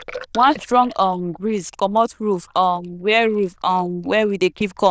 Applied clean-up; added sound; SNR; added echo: neural diffusion model UNIVERSE++.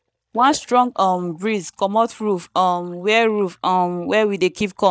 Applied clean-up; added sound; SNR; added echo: neural mask model DeepFilterNet 3.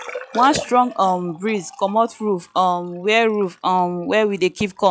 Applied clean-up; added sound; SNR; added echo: classical method log-MMSE.